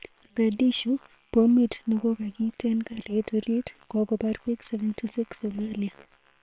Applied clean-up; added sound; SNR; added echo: neural separator model SepFormer WHAM!.